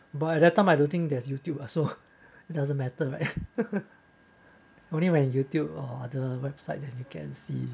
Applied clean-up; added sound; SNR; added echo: none; none; none; none.